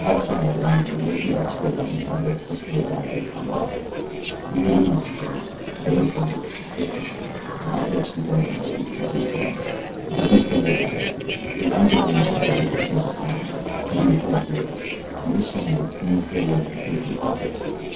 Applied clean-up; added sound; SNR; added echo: neural separator model SepFormer DNS4.